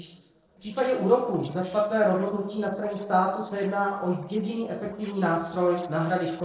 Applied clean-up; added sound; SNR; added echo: neural separator model SepFormer DNS4.